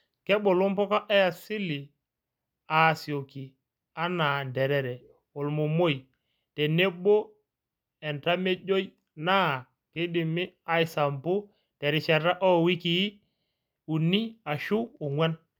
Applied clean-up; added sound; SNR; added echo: none; none; none; none.